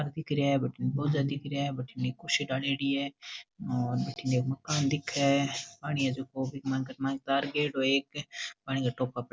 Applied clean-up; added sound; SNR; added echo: none; none; none; none.